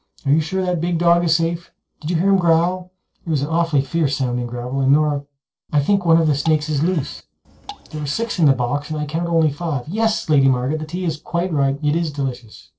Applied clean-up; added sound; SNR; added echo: neural separator model SepFormer DNS4.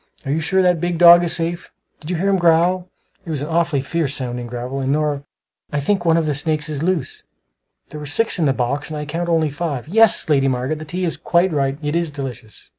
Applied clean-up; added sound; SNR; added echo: none; none; none; none.